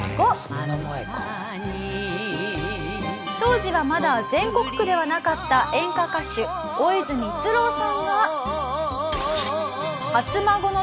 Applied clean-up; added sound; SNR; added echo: none; none; none; none.